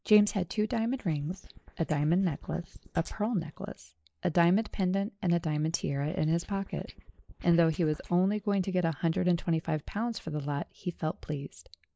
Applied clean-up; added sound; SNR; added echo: neural mask model Resemble Enhance denoiser.